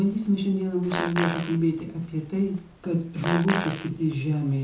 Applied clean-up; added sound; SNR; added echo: none; Fart; 10 dB; reverberation time 0.6 s.